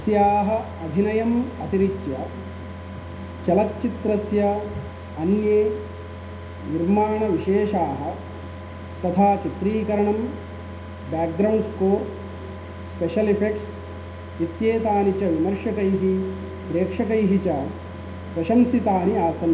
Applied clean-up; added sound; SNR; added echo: none; Car; 13 dB; reverberation time 0.5 s.